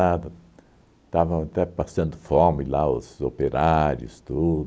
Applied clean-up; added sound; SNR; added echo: none; none; none; none.